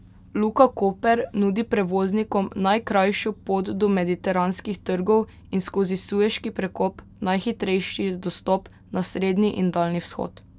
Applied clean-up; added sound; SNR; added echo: none; none; none; none.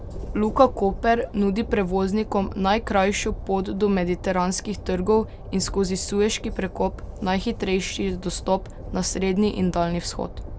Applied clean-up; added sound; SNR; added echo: none; Train; 11 dB; none.